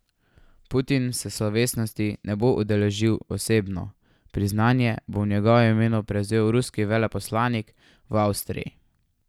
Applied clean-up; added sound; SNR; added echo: none; none; none; none.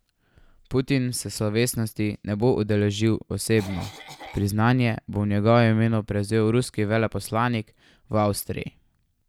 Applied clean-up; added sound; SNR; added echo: none; Cough; 17 dB; none.